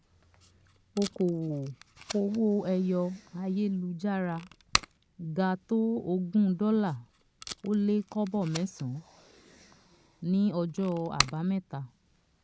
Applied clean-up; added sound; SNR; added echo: none; Packing tape, duct tape; 11 dB; none.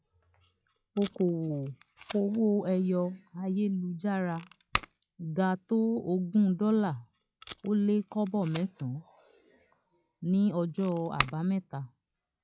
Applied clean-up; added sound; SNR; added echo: classical method log-MMSE.